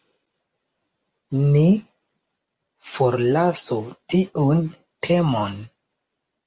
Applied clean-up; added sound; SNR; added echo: none; none; none; none.